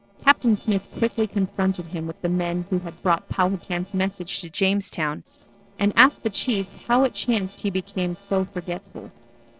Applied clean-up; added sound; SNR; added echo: neural separator model SepFormer DNS4.